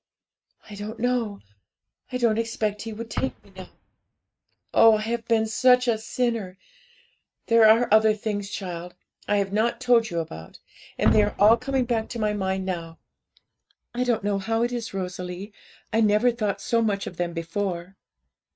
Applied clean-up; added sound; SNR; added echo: neural mask model RNNoise.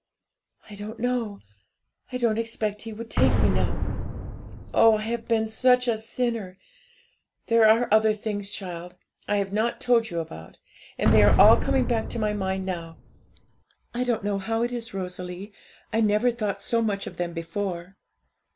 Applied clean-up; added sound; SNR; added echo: none; Boom; -1 dB; none.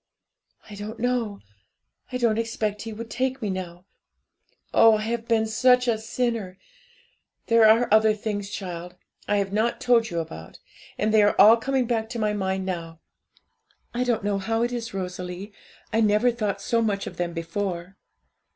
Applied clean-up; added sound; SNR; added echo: none; none; none; none.